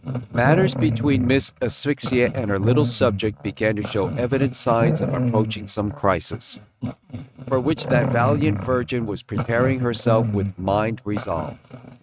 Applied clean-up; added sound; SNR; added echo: neural mask model RNNoise.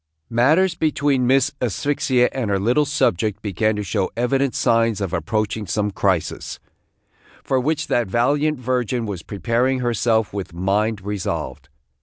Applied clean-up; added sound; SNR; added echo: none; none; none; none.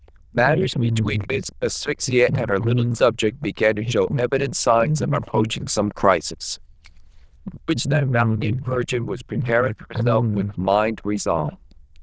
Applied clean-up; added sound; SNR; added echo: neural diffusion model UNIVERSE++.